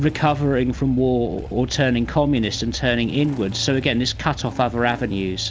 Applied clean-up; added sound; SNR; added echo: none; Engine starting / Motorcycle; 13 dB; none.